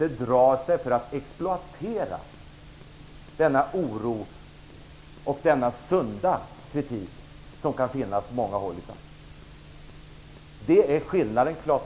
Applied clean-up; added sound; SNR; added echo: none; none; none; none.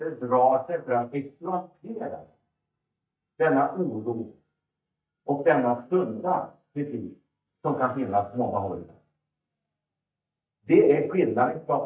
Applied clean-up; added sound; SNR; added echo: neural mask model DeepFilterNet 3.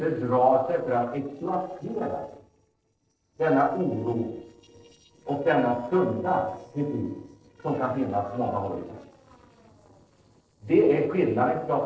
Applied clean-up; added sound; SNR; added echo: neural separator model SepFormer DNS4.